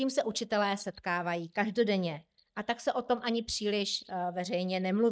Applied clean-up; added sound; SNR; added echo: neural mask model DeepFilterNet 3.